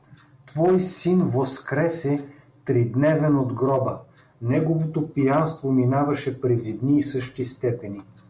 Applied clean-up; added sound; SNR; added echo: none; none; none; none.